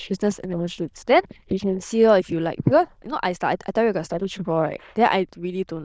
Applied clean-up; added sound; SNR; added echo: neural diffusion model UNIVERSE++.